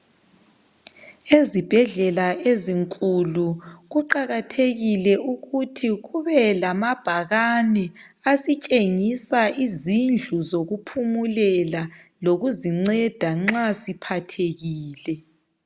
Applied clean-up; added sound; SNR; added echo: none; none; none; none.